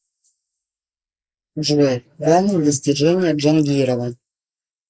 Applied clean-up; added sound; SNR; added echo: neural mask model Resemble Enhance denoiser.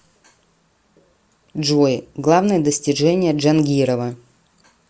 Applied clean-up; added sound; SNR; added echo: none; none; none; none.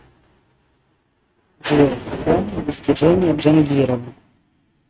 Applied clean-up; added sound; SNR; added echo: neural mask model RNNoise.